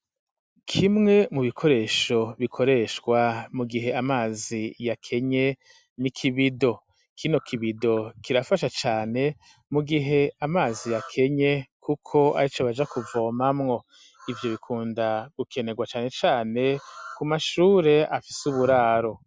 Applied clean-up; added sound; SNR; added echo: none; none; none; none.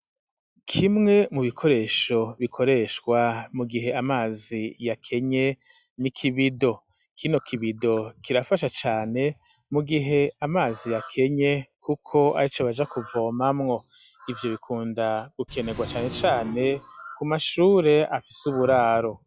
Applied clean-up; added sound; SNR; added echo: classical method log-MMSE.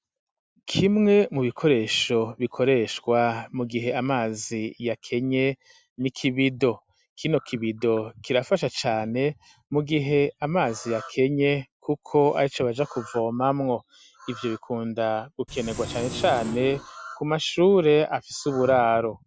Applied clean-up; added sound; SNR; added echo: none; Engine; 10 dB; none.